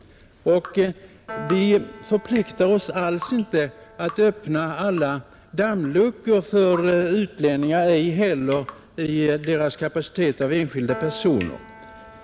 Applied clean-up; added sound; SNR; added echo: none; Drip + Piano; 18 dB; none.